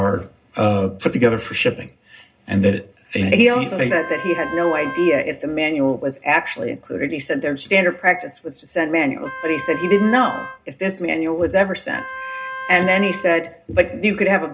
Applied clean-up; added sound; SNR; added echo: none; Wind instrument, woodwind instrument; 13 dB; reverberation time 0.2 s.